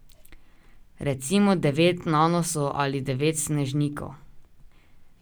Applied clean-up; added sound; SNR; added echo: none; none; none; none.